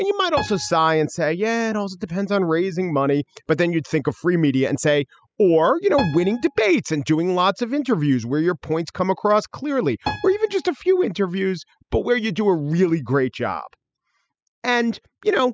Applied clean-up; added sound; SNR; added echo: classical method spectral subtraction.